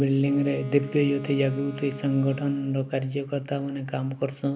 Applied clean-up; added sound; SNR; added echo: none; Wind instrument, woodwind instrument; 17 dB; none.